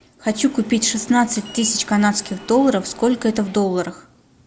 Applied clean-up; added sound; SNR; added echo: none; Subway, metro, underground; 19 dB; none.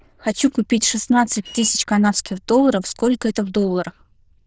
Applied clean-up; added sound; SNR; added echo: neural diffusion model UNIVERSE++.